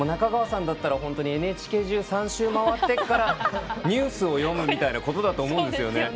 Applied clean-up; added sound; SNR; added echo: none; none; none; none.